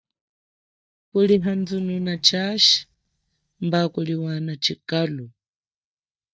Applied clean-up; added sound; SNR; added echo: neural mask model DeepFilterNet 3.